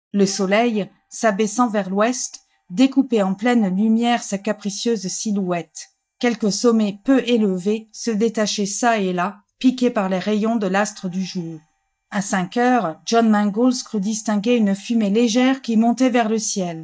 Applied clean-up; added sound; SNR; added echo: neural mask model DeepFilterNet 3.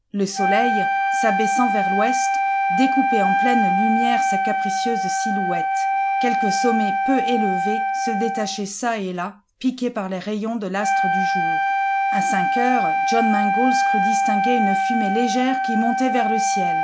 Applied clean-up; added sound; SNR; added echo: none; Wind instrument, woodwind instrument; -3 dB; none.